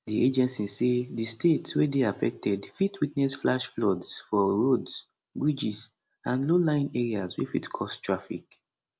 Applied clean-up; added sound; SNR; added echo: none; none; none; none.